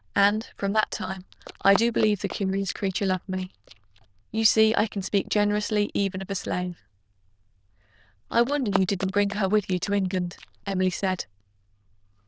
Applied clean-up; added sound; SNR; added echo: neural diffusion model UNIVERSE++.